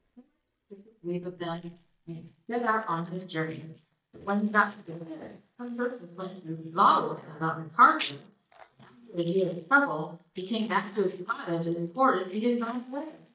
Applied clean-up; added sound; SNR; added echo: neural mask model DeepFilterNet 3.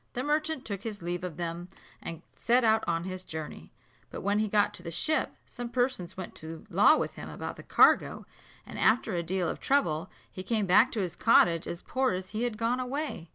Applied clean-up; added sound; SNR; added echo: none; none; none; none.